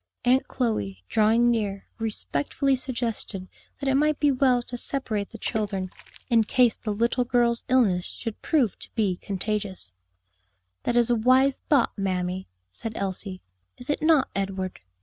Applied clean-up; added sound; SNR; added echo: neural mask model RNNoise.